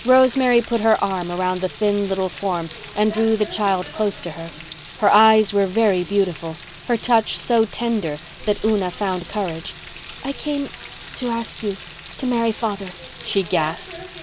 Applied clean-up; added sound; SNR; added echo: none; Frying (food); 16 dB; none.